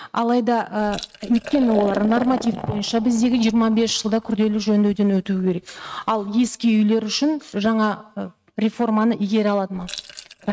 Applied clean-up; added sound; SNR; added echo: neural mask model RNNoise.